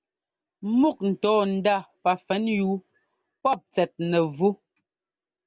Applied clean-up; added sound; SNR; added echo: none; none; none; none.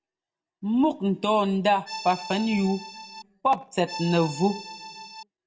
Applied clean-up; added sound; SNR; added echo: none; Accordion; 12 dB; reverberation time 0.5 s.